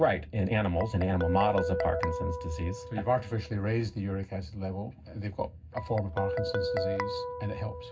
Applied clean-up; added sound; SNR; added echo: none; Guitar; 5 dB; reverberation time 0.4 s.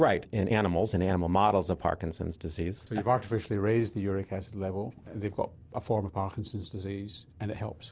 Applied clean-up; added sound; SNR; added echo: none; none; none; none.